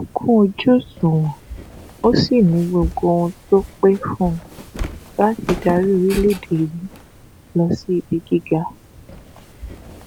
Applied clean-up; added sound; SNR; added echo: none; Walk, footsteps; 14 dB; none.